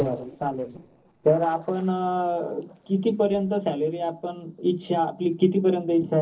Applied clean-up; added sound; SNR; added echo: neural separator model SepFormer DNS4.